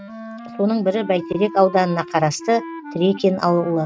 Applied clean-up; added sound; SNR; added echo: neural mask model RNNoise.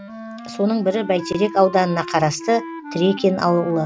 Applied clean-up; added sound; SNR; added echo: none; Wind instrument, woodwind instrument; 13 dB; none.